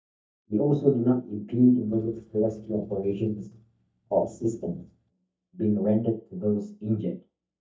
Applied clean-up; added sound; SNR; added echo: neural mask model DeepFilterNet 3.